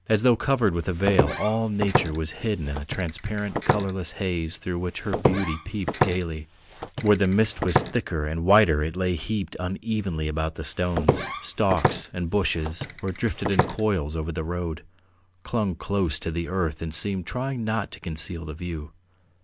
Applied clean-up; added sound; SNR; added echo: none; Walk, footsteps; 3 dB; none.